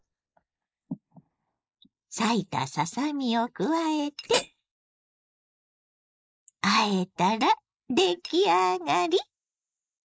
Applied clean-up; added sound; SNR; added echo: neural mask model Resemble Enhance denoiser.